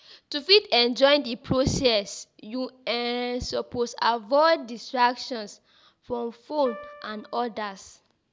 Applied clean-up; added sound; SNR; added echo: none; Piano; 20 dB; none.